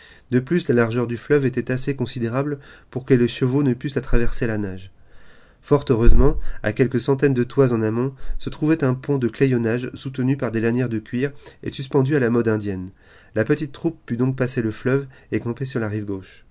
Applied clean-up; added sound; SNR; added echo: none; none; none; none.